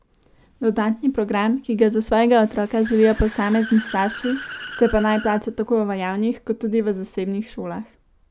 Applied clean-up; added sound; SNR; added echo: none; Accelerating, revving, vroom / Car; 18 dB; none.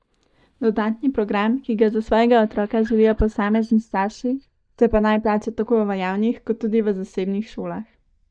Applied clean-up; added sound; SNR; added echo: neural mask model DeepFilterNet 3.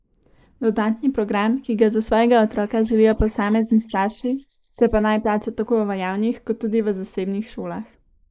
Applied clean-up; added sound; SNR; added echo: neural mask model Resemble Enhance denoiser.